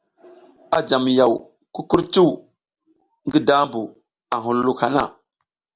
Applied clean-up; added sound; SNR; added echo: none; none; none; none.